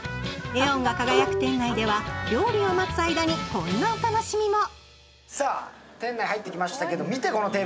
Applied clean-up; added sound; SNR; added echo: none; Bowed string instrument; 7 dB; none.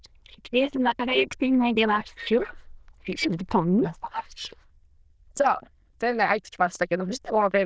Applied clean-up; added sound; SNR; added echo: neural diffusion model UNIVERSE++.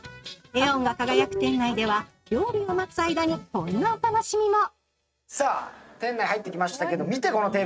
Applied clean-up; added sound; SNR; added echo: neural mask model RNNoise.